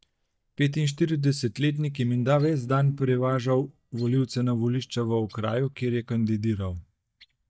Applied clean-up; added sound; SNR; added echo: neural mask model DeepFilterNet 3.